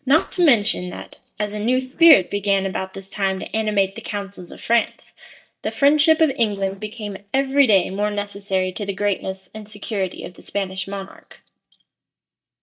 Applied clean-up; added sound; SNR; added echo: neural mask model DeepFilterNet 3.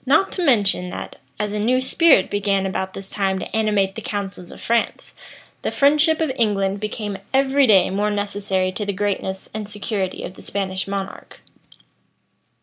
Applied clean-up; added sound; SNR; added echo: none; none; none; none.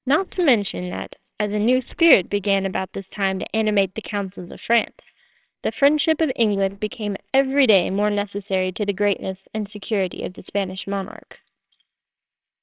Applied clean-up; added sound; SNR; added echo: neural separator model SepFormer WHAMR!.